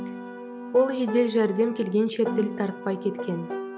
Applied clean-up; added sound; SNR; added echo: none; Piano; 9 dB; none.